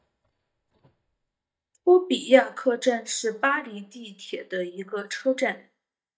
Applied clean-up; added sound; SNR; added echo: neural mask model DeepFilterNet 3.